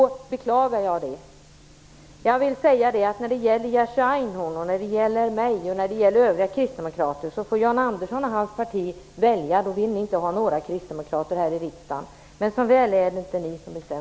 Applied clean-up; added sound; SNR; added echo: none; none; none; none.